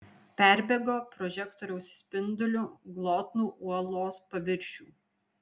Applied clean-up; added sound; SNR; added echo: none; none; none; none.